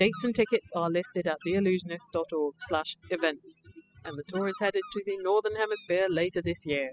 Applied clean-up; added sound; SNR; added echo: classical method spectral subtraction.